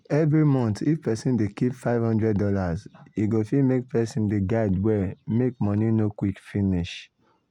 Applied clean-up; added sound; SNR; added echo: none; none; none; none.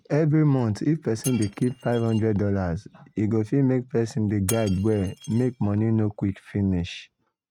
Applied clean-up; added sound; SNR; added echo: neural mask model RNNoise.